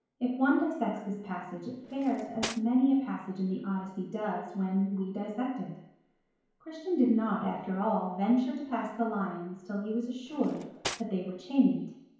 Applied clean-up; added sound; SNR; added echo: none; Cutlery, silverware; 11 dB; reverberation time 1.0 s.